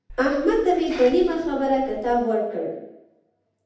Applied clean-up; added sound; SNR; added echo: none; Hiss; 18 dB; reverberation time 0.8 s.